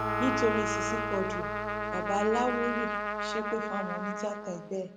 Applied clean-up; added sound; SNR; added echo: none; Acoustic guitar + Trumpet; 0 dB; none.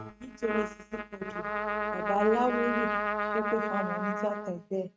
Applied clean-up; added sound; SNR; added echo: neural mask model RNNoise.